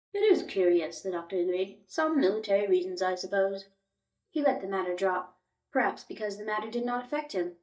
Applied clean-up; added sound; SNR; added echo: neural mask model DeepFilterNet 3.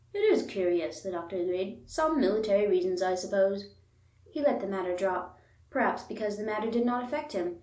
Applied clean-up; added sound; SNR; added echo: none; none; none; none.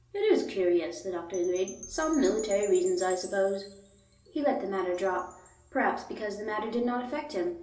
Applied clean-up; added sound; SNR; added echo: none; Wind chime / Percussion; 20 dB; reverberation time 0.8 s.